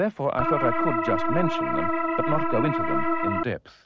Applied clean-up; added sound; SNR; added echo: none; Organ; -4 dB; none.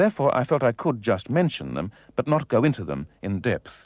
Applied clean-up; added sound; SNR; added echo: none; none; none; none.